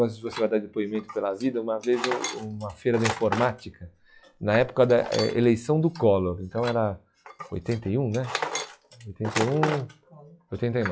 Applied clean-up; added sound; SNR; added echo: classical method log-MMSE.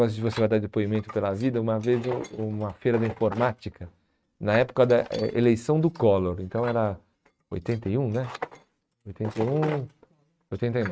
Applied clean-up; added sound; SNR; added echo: neural mask model RNNoise.